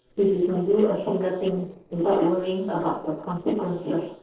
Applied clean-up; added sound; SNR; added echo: neural separator model SepFormer DNS4.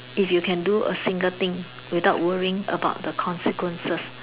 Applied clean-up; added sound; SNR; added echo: none; none; none; none.